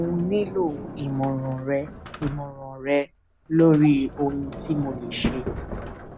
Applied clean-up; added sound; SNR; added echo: none; Sliding door; 10 dB; none.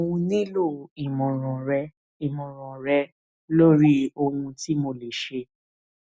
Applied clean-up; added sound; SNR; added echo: none; none; none; none.